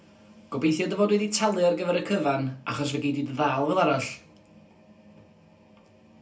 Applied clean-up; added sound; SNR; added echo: none; none; none; reverberation time 0.3 s.